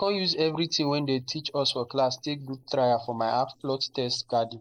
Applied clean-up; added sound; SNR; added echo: neural mask model Resemble Enhance denoiser.